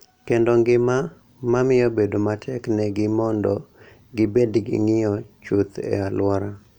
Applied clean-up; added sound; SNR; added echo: none; none; none; none.